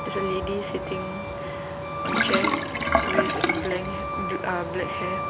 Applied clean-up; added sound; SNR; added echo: none; Sink (filling or washing) + Truck; -4 dB; none.